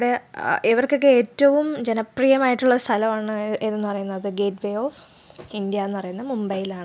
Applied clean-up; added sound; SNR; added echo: none; none; none; none.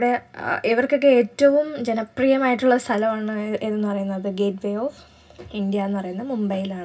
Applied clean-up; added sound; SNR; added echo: none; none; none; reverberation time 0.4 s.